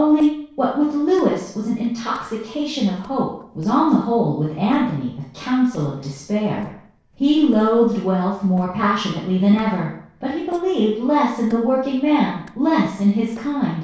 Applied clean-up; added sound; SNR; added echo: neural separator model SepFormer DNS4.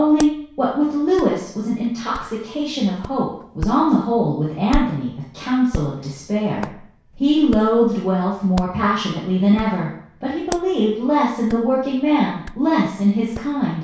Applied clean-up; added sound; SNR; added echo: none; Hands; 14 dB; reverberation time 0.6 s.